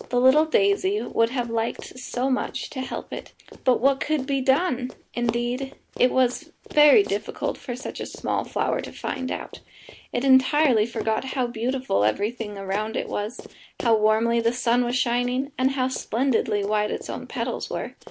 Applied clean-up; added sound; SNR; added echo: none; Run; 18 dB; none.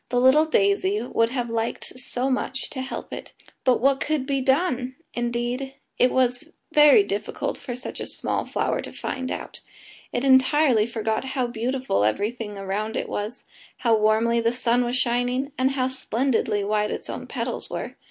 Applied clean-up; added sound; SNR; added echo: none; none; none; none.